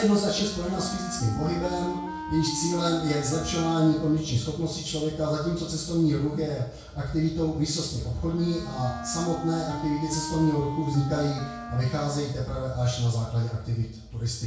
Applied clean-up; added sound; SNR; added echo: none; Wind instrument, woodwind instrument; 12 dB; reverberation time 0.6 s.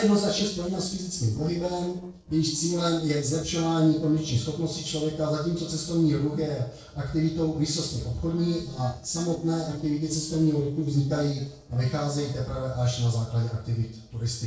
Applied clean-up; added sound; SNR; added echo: neural separator model SepFormer DNS4.